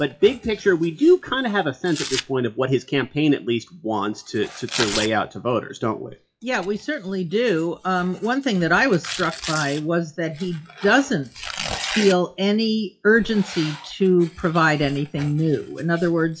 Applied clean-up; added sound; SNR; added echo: classical method WPE with log-MMSE.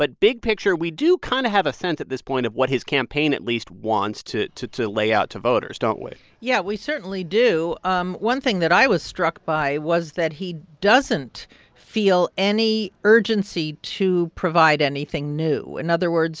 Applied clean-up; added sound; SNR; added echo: none; none; none; none.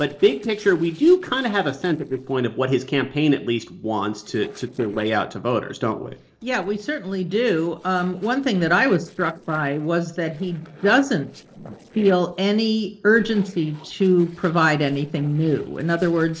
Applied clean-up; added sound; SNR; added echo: neural separator model SepFormer DNS4.